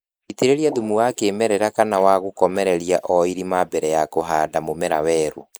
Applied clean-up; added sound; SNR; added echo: neural mask model Resemble Enhance denoiser.